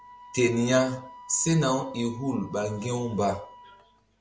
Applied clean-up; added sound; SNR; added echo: none; Wind instrument, woodwind instrument; 19 dB; none.